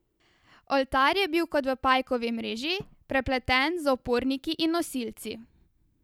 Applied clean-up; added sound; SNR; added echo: none; none; none; none.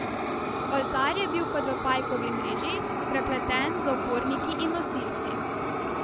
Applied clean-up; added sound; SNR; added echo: none; Fire; -1 dB; none.